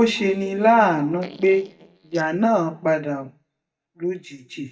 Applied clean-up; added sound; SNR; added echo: neural mask model DeepFilterNet 3.